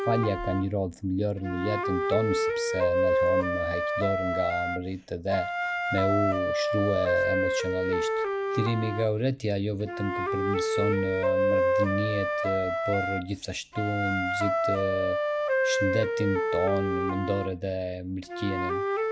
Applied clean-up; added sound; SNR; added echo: none; Wind instrument, woodwind instrument; -2 dB; none.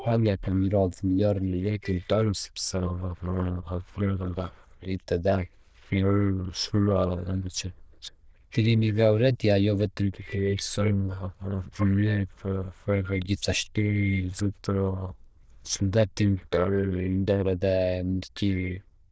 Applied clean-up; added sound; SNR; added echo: neural diffusion model UNIVERSE++.